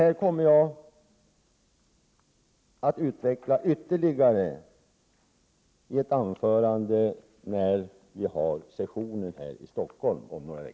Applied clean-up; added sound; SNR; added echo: none; none; none; none.